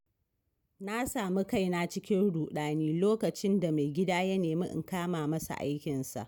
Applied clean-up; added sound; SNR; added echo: none; none; none; none.